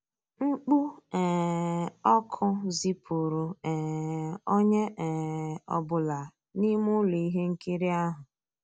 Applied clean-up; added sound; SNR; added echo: none; none; none; none.